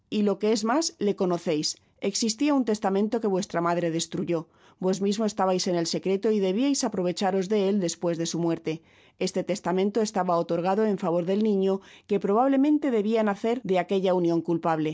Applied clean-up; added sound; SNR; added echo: none; none; none; none.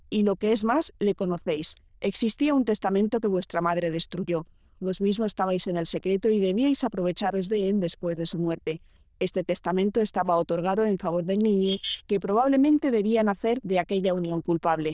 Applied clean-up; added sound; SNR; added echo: neural diffusion model UNIVERSE++.